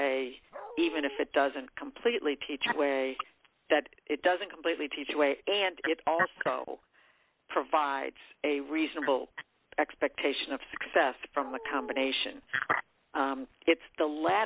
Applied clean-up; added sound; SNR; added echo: none; Dog; 12 dB; none.